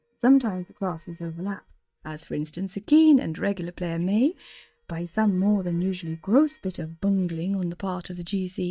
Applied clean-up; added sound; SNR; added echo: neural mask model DeepFilterNet 3.